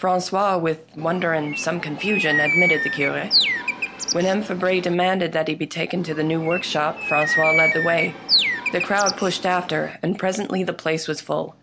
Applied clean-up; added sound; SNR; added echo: none; Bird; 1 dB; none.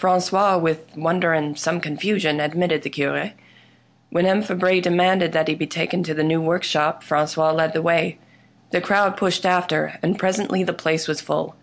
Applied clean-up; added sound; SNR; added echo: none; none; none; none.